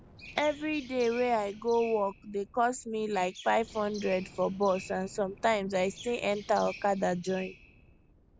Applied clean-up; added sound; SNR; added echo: none; Chirp, tweet + Fire; 19 dB; none.